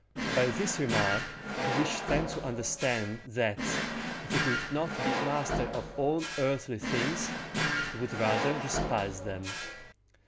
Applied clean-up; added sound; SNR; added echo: none; Drawer open or close; 0 dB; none.